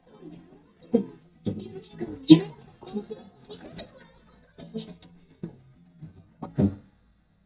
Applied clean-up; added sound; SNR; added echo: neural mask model DeepFilterNet 3.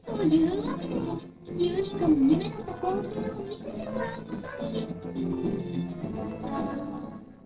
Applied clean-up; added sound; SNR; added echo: neural separator model SepFormer DNS4.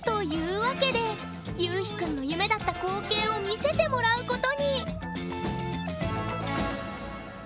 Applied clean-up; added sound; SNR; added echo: none; none; none; none.